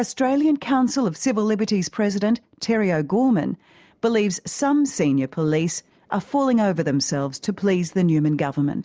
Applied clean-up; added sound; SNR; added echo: none; none; none; none.